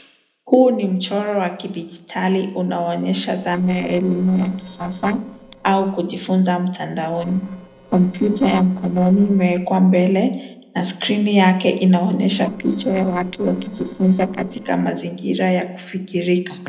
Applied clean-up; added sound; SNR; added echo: neural separator model SepFormer DNS4.